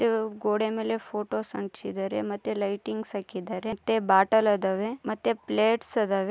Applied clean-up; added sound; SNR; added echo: none; none; none; none.